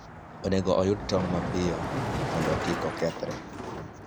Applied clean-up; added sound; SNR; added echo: none; Car passing by; 3 dB; none.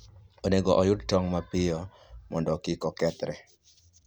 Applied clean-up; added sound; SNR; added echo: none; none; none; none.